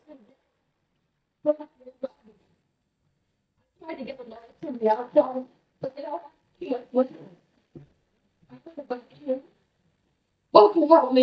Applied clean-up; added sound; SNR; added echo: neural mask model DeepFilterNet 3.